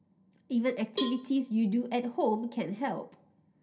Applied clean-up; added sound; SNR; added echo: none; Cowbell; 9 dB; reverberation time 0.3 s.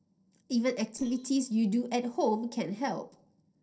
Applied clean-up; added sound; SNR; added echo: neural separator model SepFormer DNS4.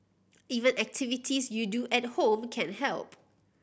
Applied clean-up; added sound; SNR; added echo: none; none; none; none.